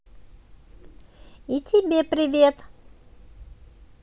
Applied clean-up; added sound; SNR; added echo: none; none; none; none.